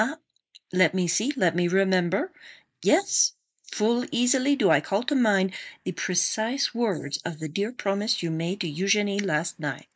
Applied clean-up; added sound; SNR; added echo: neural mask model Resemble Enhance denoiser.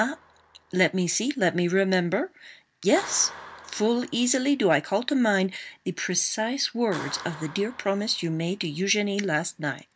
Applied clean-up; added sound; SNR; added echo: none; Clapping; 20 dB; none.